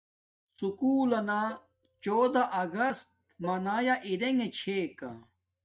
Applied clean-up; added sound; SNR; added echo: neural mask model DeepFilterNet 3.